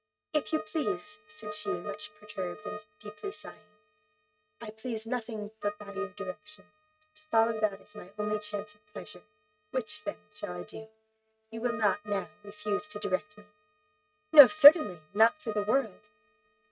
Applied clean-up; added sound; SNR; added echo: neural mask model RNNoise.